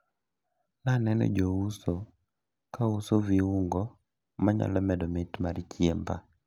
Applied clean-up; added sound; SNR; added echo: none; none; none; none.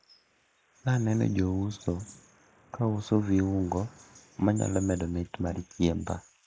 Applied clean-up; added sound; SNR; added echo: neural mask model Resemble Enhance denoiser.